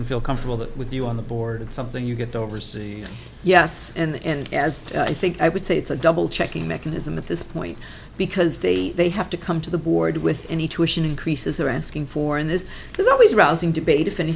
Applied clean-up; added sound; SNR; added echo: none; none; none; none.